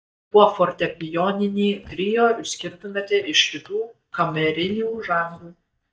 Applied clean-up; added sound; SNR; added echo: neural mask model DeepFilterNet 3.